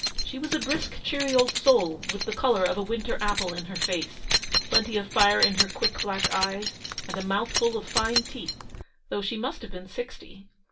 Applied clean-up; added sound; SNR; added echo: none; Keys jangling; 2 dB; reverberation time 0.2 s.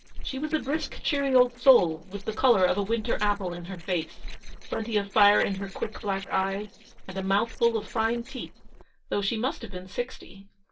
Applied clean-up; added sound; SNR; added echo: neural separator model SepFormer DNS4.